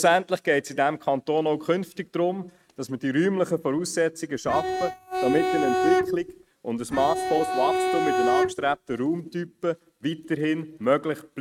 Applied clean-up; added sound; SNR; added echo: neural mask model RNNoise.